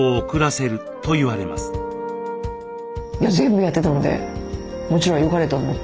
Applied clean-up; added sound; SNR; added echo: none; none; none; none.